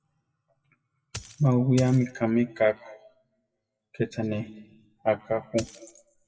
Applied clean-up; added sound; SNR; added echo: classical method WPE with log-MMSE.